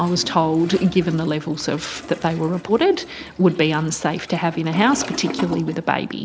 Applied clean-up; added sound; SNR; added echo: none; Toilet flush; 14 dB; none.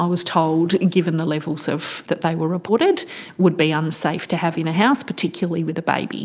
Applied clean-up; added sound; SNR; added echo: none; none; none; none.